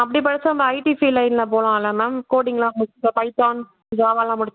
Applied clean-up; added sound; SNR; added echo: none; none; none; none.